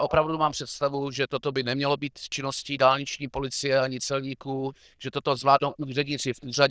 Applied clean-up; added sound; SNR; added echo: neural diffusion model UNIVERSE++.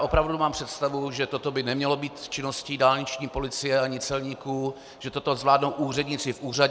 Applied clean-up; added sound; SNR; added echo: none; none; none; none.